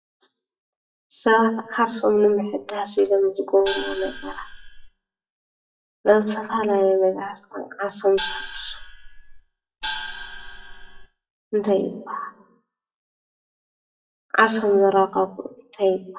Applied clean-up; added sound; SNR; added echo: classical method WPE with log-MMSE.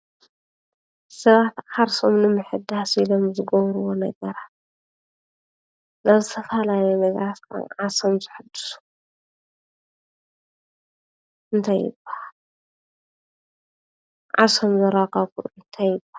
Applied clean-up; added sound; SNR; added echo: none; none; none; none.